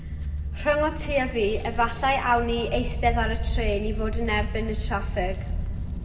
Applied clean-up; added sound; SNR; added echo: none; Dog; 13 dB; reverberation time 1.3 s.